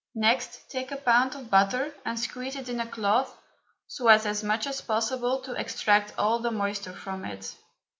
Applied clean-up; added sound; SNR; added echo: none; none; none; none.